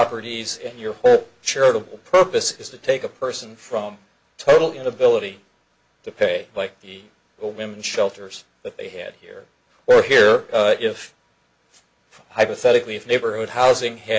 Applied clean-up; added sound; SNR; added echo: none; none; none; none.